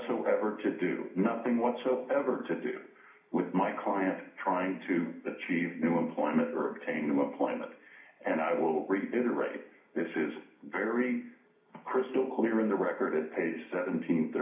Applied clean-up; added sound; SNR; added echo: none; none; none; reverberation time 0.5 s.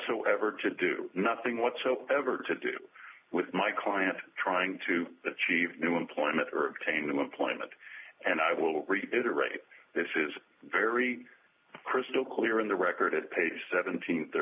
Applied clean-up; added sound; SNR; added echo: none; none; none; none.